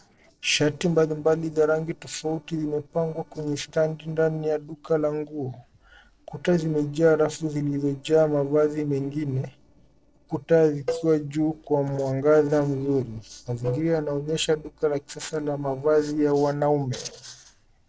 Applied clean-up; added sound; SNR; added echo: neural separator model SepFormer DNS4.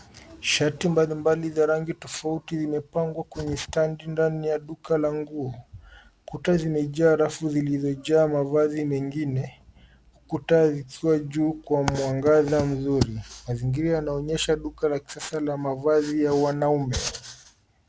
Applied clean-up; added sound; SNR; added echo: none; none; none; none.